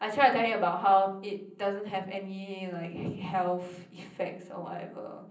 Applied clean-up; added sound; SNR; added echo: none; none; none; reverberation time 0.6 s.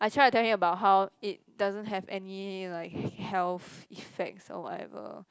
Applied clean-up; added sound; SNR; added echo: none; none; none; none.